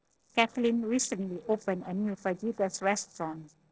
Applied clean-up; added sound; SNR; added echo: neural separator model SepFormer DNS4.